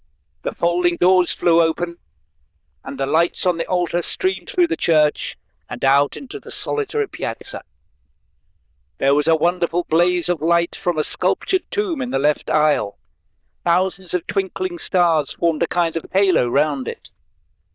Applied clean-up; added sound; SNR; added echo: neural diffusion model UNIVERSE++.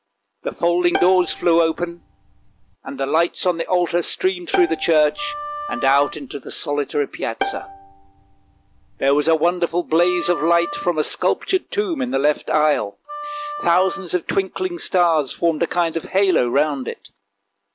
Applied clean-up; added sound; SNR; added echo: none; Wind instrument, woodwind instrument + Bowed string instrument; 10 dB; none.